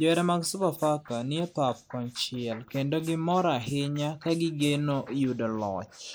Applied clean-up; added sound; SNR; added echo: neural mask model Resemble Enhance denoiser.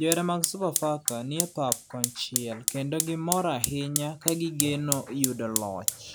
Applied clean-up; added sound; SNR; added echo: none; Fire; 3 dB; none.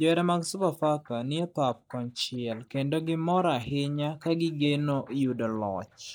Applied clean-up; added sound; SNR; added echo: neural mask model DeepFilterNet 3.